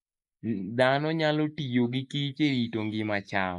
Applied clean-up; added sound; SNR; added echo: neural mask model Resemble Enhance denoiser.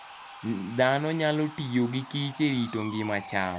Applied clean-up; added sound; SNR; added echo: none; Sawing; 15 dB; none.